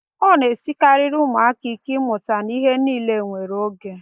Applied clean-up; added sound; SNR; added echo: neural mask model Resemble Enhance denoiser.